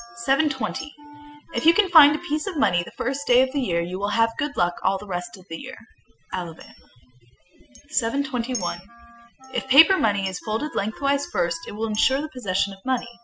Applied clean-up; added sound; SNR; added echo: classical method spectral subtraction.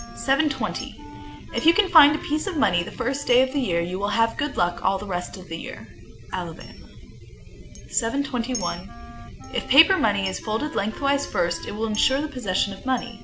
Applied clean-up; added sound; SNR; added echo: none; Chink, clink + Wind instrument, woodwind instrument; 17 dB; none.